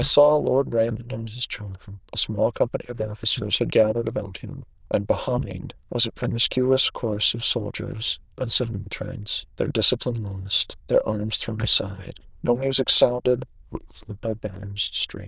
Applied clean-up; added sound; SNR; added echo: neural diffusion model UNIVERSE++.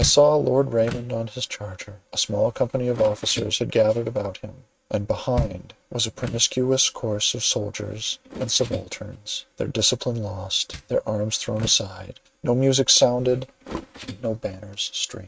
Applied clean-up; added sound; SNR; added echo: neural mask model RNNoise.